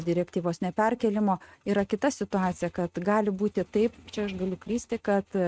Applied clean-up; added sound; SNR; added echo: neural mask model RNNoise.